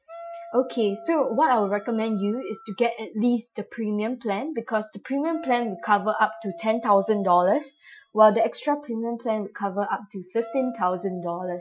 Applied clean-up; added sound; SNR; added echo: classical method Wiener filter.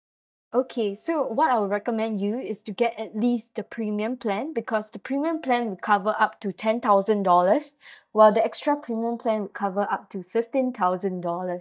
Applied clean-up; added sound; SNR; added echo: neural mask model DeepFilterNet 3.